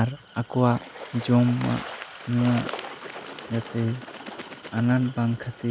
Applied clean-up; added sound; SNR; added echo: none; Water / Bird; 13 dB; none.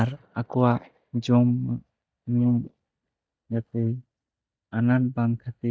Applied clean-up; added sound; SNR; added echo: neural mask model DeepFilterNet 3.